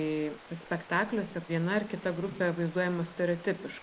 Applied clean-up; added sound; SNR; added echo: none; Stream; 19 dB; none.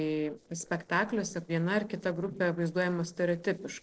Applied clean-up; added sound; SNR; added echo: neural separator model SepFormer DNS4.